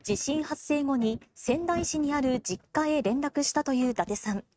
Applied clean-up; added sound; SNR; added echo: neural mask model RNNoise.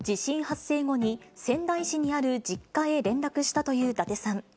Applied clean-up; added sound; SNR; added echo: none; none; none; none.